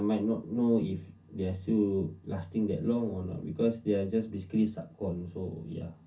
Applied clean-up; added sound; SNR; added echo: none; none; none; reverberation time 0.3 s.